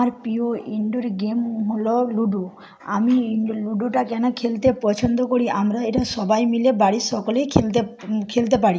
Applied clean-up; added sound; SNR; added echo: none; none; none; none.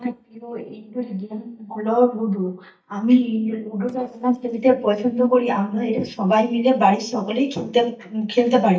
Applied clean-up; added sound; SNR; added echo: neural mask model DeepFilterNet 3.